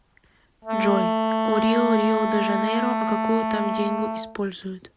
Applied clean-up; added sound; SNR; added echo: none; Wind instrument, woodwind instrument; -1 dB; none.